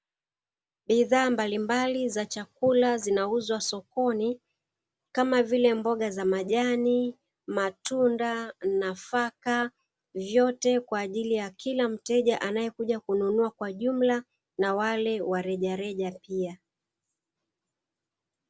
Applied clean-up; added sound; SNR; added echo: none; none; none; none.